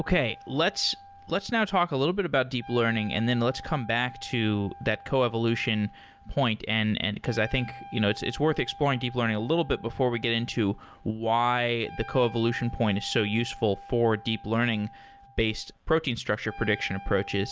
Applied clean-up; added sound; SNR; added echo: none; Wind instrument, woodwind instrument; 19 dB; none.